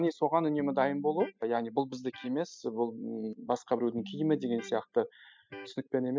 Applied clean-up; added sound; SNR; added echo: classical method spectral subtraction.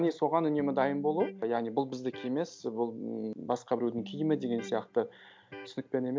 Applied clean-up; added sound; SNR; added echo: none; Electric guitar; 15 dB; none.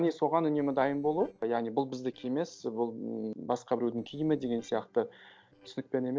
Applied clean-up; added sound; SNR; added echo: neural separator model SepFormer DNS4.